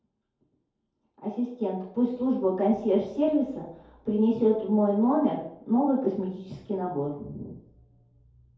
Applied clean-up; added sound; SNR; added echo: none; none; none; reverberation time 2.2 s.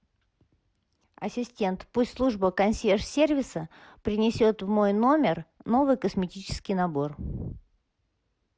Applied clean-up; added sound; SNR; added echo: none; none; none; none.